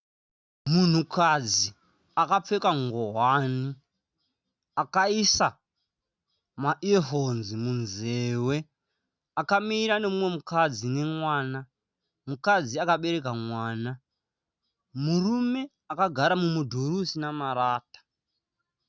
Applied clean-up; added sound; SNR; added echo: none; none; none; none.